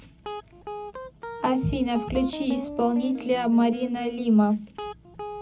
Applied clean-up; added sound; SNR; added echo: none; Guitar; 12 dB; reverberation time 0.4 s.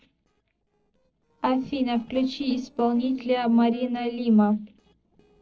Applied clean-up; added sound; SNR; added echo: neural separator model SepFormer DNS4.